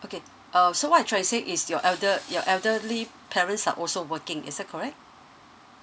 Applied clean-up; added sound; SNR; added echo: none; Tools; 19 dB; none.